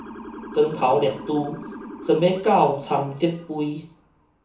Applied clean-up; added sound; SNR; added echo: none; Motor vehicle (road) / Siren; 15 dB; reverberation time 0.7 s.